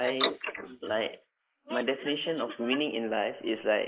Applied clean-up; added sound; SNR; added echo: neural mask model Resemble Enhance denoiser.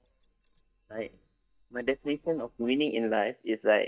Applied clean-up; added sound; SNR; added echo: neural mask model DeepFilterNet 3.